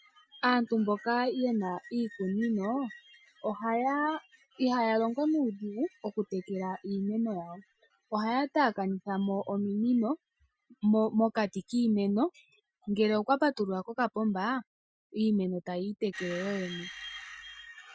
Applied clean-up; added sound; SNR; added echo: classical method Wiener filter.